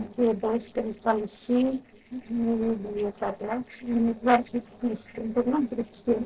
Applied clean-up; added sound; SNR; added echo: neural separator model SepFormer DNS4.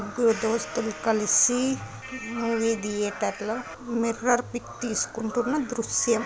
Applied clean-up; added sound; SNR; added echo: none; none; none; none.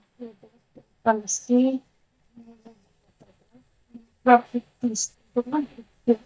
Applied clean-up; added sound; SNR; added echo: neural mask model DeepFilterNet 3.